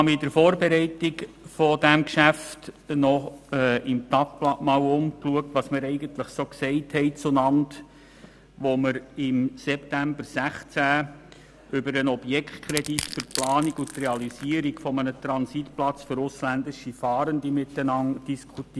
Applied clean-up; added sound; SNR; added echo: none; Crushing; 12 dB; none.